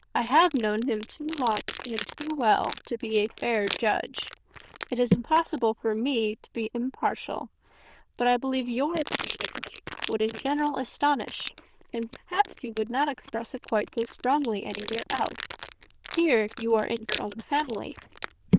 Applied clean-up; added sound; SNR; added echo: neural diffusion model UNIVERSE++.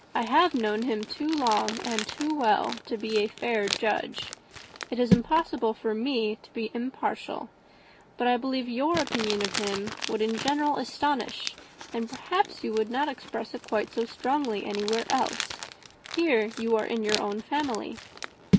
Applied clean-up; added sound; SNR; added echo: none; Crumpling, crinkling; 7 dB; none.